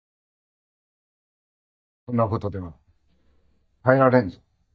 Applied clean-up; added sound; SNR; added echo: neural mask model DeepFilterNet 3.